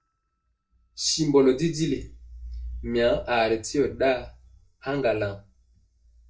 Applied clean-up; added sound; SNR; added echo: neural mask model DeepFilterNet 3.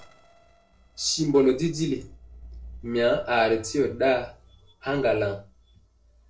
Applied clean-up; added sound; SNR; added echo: neural separator model SepFormer DNS4.